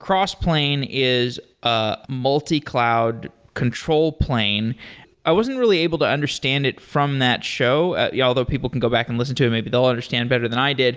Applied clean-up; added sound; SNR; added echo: none; none; none; none.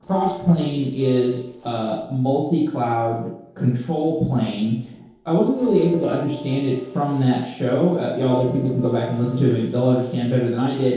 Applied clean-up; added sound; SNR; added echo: neural separator model SepFormer DNS4.